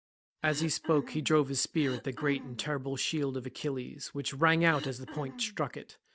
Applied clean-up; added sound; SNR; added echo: none; Cough; 13 dB; none.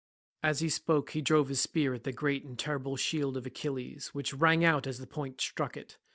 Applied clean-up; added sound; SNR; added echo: none; none; none; none.